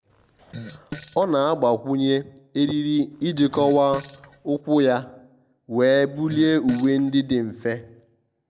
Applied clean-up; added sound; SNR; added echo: none; Fart; 18 dB; none.